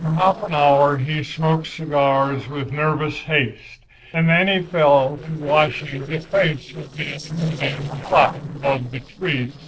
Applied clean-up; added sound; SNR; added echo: neural separator model SepFormer DNS4.